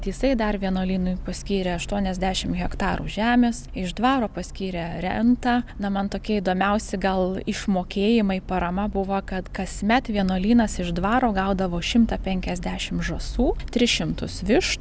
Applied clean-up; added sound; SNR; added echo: none; none; none; none.